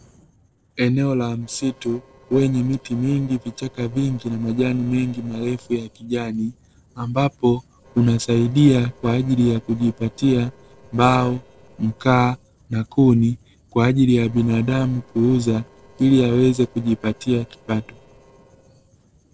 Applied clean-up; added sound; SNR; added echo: neural separator model SepFormer DNS4.